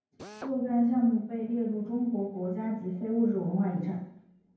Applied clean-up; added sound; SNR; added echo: none; Drill; 16 dB; reverberation time 0.9 s.